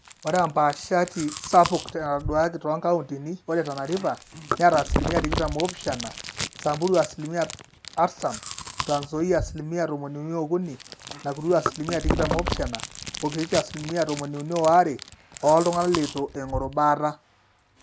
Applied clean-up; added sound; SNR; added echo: none; Chewing, mastication; 8 dB; none.